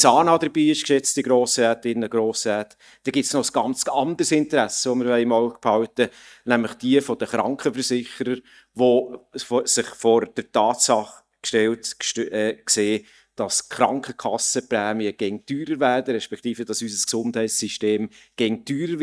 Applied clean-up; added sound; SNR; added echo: neural mask model DeepFilterNet 3.